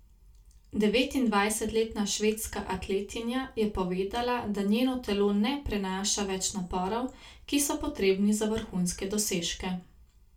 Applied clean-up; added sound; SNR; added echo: none; none; none; reverberation time 0.2 s.